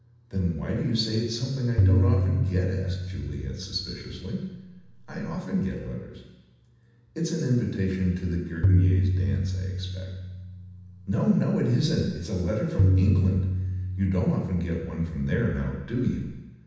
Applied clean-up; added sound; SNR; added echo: none; Tabla; -1 dB; reverberation time 1.1 s.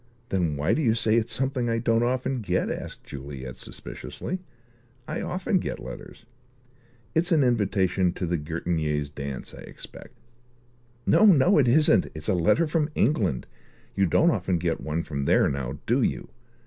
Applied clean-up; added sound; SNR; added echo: none; none; none; none.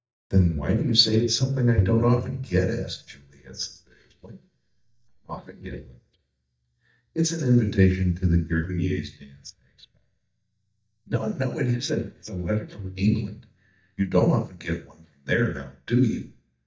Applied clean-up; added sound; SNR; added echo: neural mask model DeepFilterNet 3.